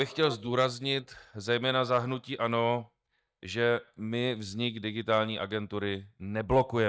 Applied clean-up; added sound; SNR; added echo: neural mask model DeepFilterNet 3.